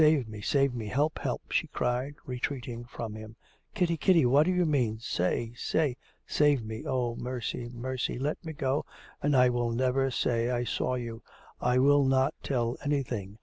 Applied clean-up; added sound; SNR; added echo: none; none; none; none.